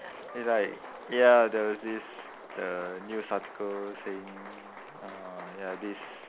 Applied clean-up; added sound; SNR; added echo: none; Applause; 15 dB; none.